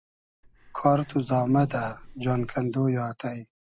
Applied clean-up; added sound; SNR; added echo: none; Breathing; 19 dB; none.